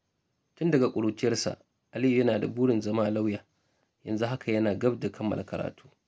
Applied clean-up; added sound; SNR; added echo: none; none; none; none.